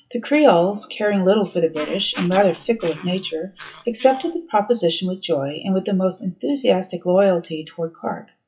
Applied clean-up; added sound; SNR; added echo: classical method WPE with log-MMSE.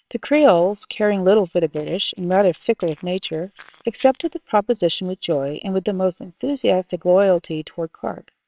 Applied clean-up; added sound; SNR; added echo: neural separator model SepFormer WHAMR!.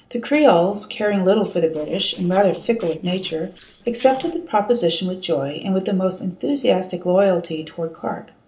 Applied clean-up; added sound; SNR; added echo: neural separator model SepFormer DNS4.